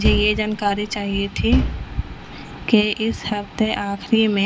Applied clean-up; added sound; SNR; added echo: none; Bass drum; 3 dB; none.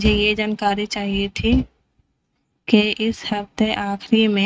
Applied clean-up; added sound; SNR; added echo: neural mask model RNNoise.